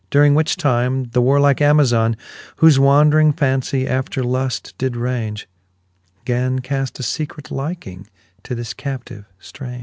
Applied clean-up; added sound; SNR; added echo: none; none; none; none.